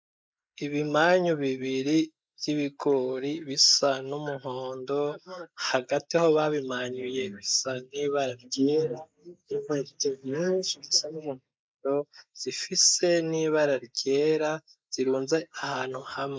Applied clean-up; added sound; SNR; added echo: neural mask model Resemble Enhance denoiser.